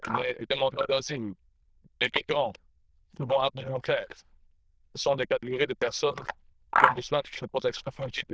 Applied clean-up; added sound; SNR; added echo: neural diffusion model UNIVERSE++.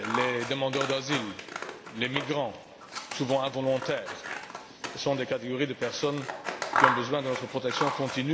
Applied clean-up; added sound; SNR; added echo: none; Scissors; 3 dB; none.